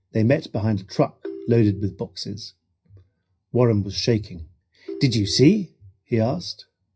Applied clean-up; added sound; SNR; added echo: classical method WPE with log-MMSE.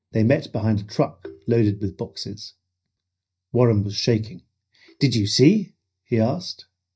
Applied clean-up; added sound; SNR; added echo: neural mask model DeepFilterNet 3.